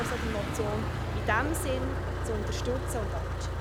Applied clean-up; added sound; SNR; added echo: none; Motor vehicle (road); -3 dB; none.